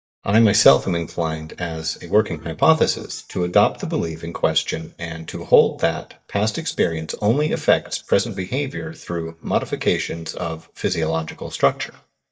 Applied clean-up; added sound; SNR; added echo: neural mask model DeepFilterNet 3.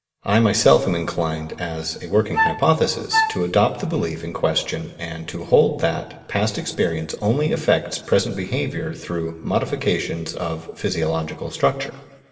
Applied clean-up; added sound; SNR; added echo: none; Wind instrument, woodwind instrument; 2 dB; reverberation time 1.2 s.